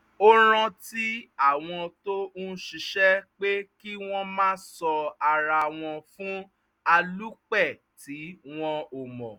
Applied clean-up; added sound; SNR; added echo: none; none; none; none.